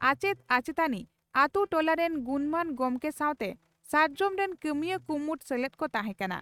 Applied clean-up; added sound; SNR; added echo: neural mask model RNNoise.